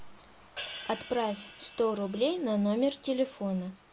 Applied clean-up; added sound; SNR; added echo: none; Hi-hat; 12 dB; none.